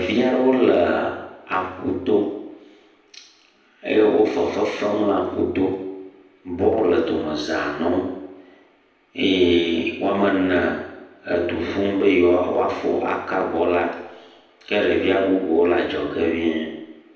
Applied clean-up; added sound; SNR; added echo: none; none; none; reverberation time 0.9 s.